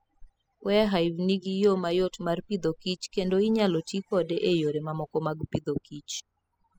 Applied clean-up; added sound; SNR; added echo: classical method spectral subtraction.